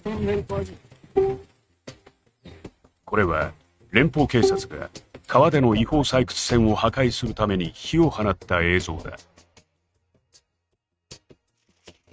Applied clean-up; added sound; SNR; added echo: neural mask model RNNoise.